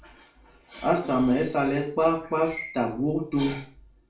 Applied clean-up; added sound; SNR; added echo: none; none; none; reverberation time 0.4 s.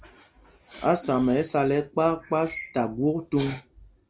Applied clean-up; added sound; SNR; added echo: none; none; none; none.